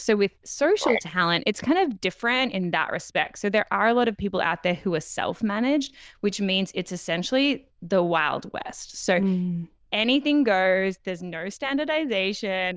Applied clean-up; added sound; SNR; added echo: neural diffusion model UNIVERSE++.